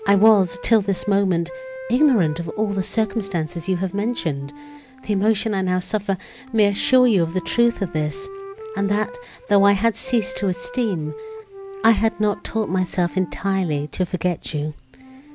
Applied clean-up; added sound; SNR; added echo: none; Wind instrument, woodwind instrument; 16 dB; none.